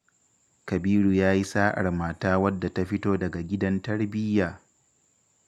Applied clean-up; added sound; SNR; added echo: none; none; none; none.